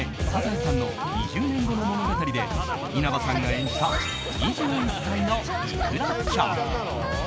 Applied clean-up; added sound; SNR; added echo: none; Guitar; 11 dB; none.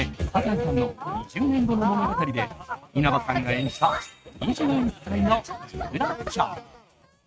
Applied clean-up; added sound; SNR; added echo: neural mask model RNNoise.